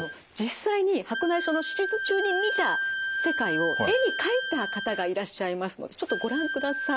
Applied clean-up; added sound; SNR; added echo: none; Wind instrument, woodwind instrument; 3 dB; none.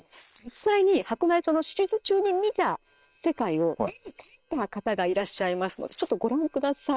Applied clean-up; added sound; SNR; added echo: neural separator model SepFormer WHAM!.